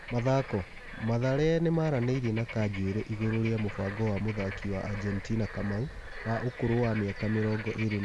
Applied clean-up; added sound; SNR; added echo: none; Bird / Frog; 11 dB; none.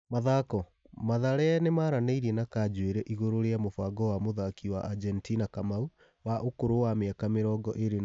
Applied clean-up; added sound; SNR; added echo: none; none; none; none.